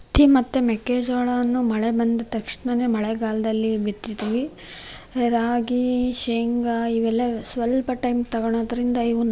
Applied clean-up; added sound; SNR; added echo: none; none; none; none.